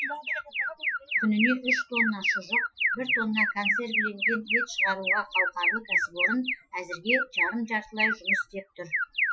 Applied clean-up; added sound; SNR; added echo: classical method Wiener filter.